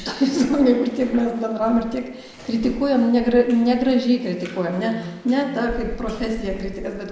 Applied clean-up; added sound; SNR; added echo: none; Insect; 17 dB; none.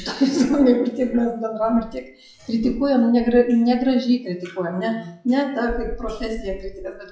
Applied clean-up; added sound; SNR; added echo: classical method log-MMSE.